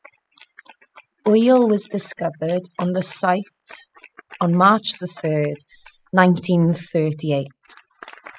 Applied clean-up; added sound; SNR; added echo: classical method spectral subtraction.